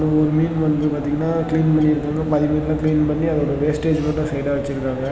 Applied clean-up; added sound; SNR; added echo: none; Bird; 16 dB; none.